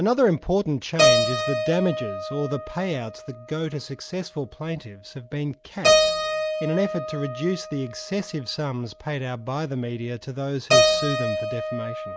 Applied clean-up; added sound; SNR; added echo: none; Keyboard (musical); -1 dB; none.